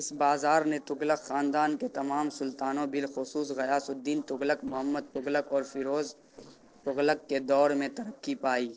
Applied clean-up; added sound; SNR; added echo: neural separator model SepFormer DNS4.